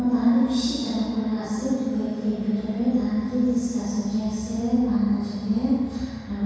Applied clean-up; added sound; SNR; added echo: none; none; none; reverberation time 2.0 s.